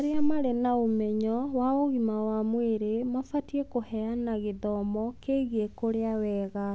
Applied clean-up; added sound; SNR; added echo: none; none; none; none.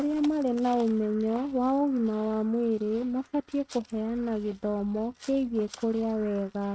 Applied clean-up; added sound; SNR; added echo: neural mask model RNNoise.